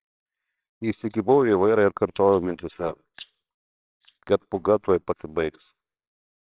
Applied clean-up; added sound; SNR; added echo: neural separator model SepFormer WHAMR!.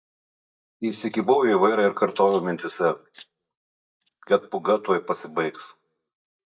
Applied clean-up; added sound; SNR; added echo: neural mask model DeepFilterNet 3.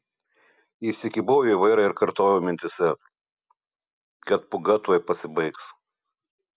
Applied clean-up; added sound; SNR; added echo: none; none; none; none.